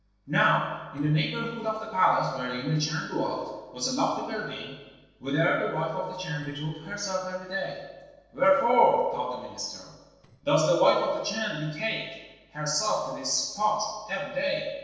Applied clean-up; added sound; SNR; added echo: neural separator model SepFormer DNS4.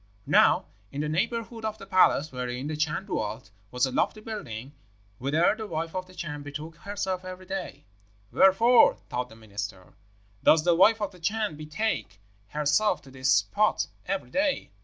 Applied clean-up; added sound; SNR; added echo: none; none; none; none.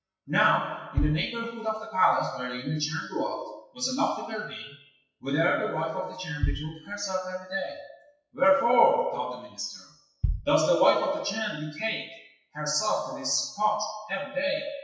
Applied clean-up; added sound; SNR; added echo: classical method WPE with log-MMSE.